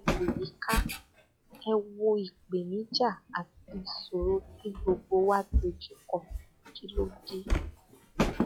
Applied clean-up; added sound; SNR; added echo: classical method log-MMSE.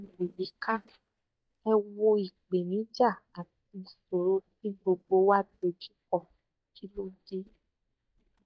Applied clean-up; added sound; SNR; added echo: neural mask model DeepFilterNet 3.